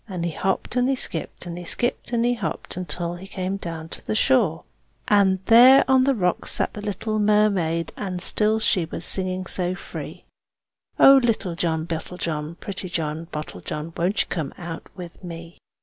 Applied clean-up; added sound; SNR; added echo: none; none; none; none.